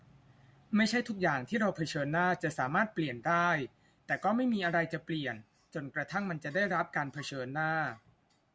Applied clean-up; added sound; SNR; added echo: none; none; none; none.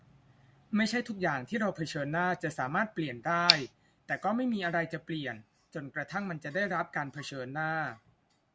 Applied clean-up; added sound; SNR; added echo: none; Tick; 8 dB; none.